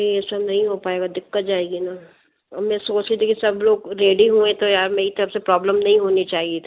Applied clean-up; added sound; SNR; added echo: none; none; none; none.